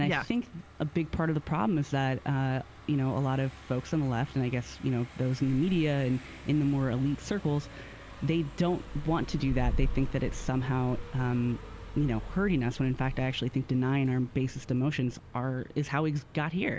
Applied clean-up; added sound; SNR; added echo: none; Car passing by; 10 dB; none.